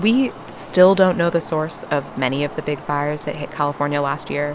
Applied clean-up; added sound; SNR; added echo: none; none; none; none.